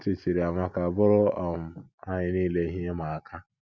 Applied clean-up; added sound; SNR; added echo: none; none; none; none.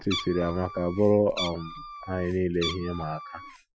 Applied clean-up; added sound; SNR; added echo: classical method Wiener filter.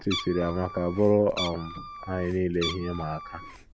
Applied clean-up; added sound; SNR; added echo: none; Meow; 10 dB; none.